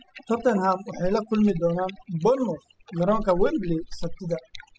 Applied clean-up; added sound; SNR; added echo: classical method spectral subtraction.